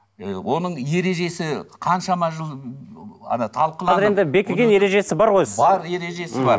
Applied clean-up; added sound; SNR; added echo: none; none; none; none.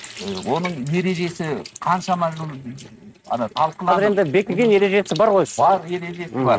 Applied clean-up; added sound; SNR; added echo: neural mask model RNNoise.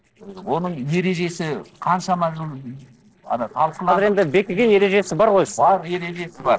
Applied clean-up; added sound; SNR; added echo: neural separator model SepFormer DNS4.